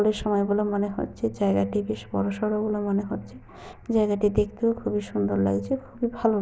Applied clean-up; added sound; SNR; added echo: none; none; none; none.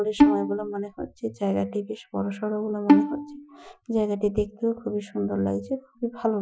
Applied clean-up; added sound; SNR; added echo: classical method Wiener filter.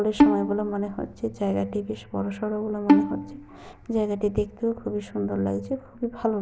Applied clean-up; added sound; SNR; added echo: none; Bowed string instrument; -2 dB; none.